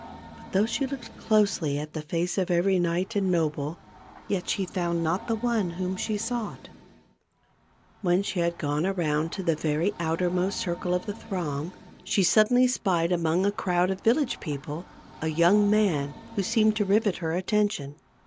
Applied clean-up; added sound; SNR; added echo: none; Train; 20 dB; none.